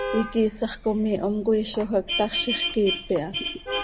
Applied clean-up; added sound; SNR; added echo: none; Vehicle horn, car horn, honking; 6 dB; none.